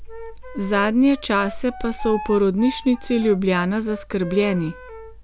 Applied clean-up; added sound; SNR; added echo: none; Wind instrument, woodwind instrument; 16 dB; none.